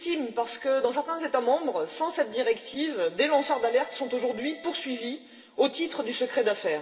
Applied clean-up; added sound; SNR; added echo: none; Accordion; 16 dB; reverberation time 2.8 s.